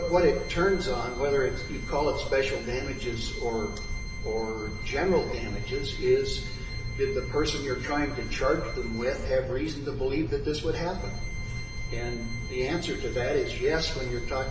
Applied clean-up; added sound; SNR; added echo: none; Organ; 15 dB; reverberation time 1.1 s.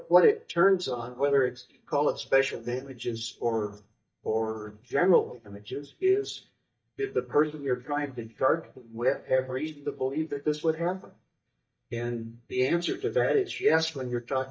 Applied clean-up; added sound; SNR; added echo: neural mask model DeepFilterNet 3.